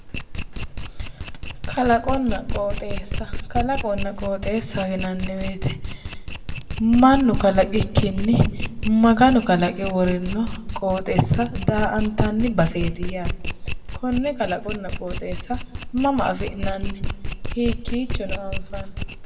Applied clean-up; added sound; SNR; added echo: none; Domestic sounds, home sounds; 4 dB; reverberation time 0.9 s.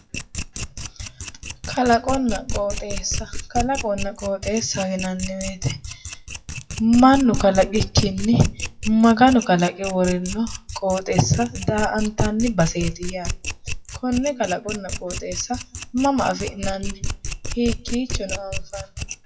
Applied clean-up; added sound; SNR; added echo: classical method WPE with log-MMSE.